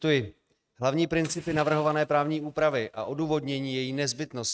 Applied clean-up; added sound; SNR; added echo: neural mask model RNNoise.